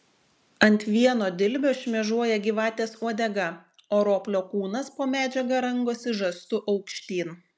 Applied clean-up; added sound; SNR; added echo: none; none; none; none.